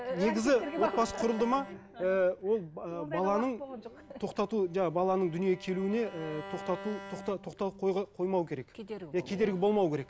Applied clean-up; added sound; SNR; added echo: none; Bowed string instrument; 17 dB; none.